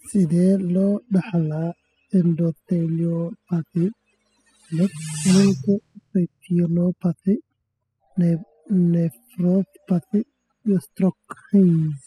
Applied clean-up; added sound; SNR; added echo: classical method spectral subtraction.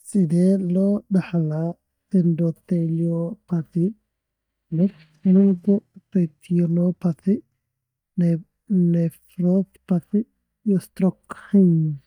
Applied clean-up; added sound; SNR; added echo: neural mask model DeepFilterNet 3.